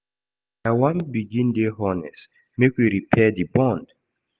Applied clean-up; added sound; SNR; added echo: none; none; none; none.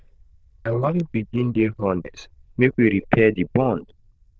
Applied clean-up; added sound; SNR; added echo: neural diffusion model UNIVERSE++.